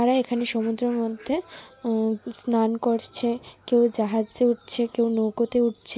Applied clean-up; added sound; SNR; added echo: none; none; none; none.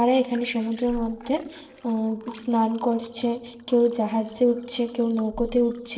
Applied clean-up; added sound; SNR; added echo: neural separator model SepFormer DNS4.